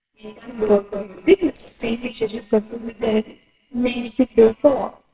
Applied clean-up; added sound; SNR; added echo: neural separator model SepFormer WHAMR!.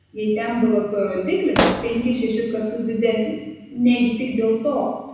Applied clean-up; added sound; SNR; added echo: none; Explosion; 4 dB; reverberation time 1.1 s.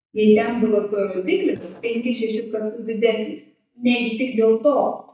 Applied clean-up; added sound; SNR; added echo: neural mask model DeepFilterNet 3.